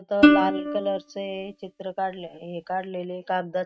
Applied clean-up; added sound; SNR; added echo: neural mask model RNNoise.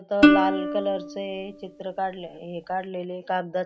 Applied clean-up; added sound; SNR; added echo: none; Plucked string instrument; -4 dB; none.